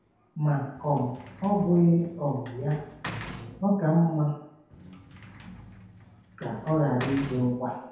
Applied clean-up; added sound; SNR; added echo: none; Sliding door / Slam; 16 dB; reverberation time 1.0 s.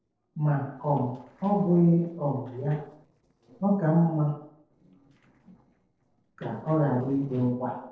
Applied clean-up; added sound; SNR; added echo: neural separator model SepFormer DNS4.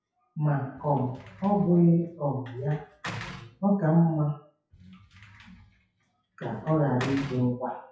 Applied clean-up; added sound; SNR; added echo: classical method WPE with log-MMSE.